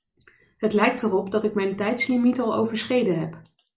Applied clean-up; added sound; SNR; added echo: none; none; none; none.